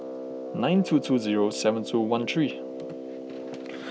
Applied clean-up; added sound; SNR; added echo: none; Brass instrument; 9 dB; none.